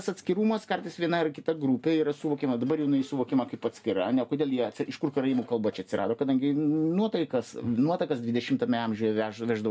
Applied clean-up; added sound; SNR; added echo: none; none; none; none.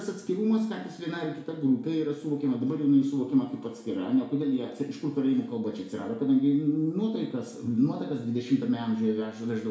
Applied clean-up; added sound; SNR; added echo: none; none; none; reverberation time 0.6 s.